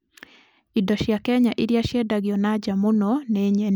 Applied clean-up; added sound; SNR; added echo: none; none; none; none.